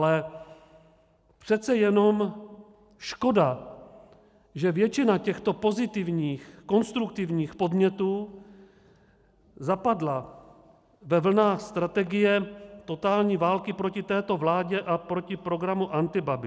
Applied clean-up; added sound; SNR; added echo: none; none; none; none.